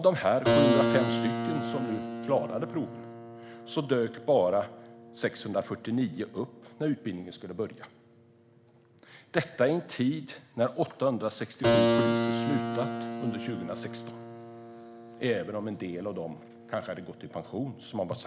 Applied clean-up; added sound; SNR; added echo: none; Keyboard (musical); 2 dB; none.